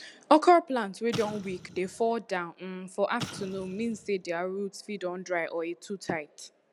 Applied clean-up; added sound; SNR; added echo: none; Explosion; 15 dB; none.